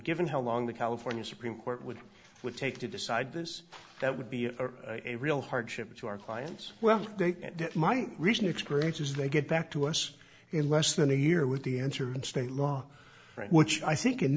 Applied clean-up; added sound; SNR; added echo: none; none; none; none.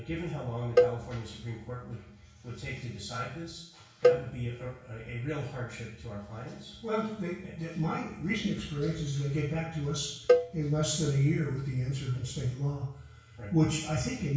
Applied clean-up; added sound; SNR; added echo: none; Cowbell; -2 dB; reverberation time 0.6 s.